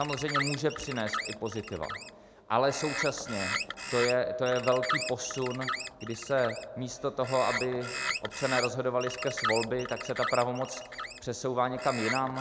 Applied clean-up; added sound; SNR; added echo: none; Bird; 6 dB; none.